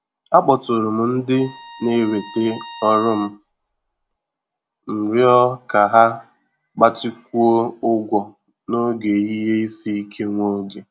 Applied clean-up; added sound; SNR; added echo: none; Bowed string instrument; 19 dB; none.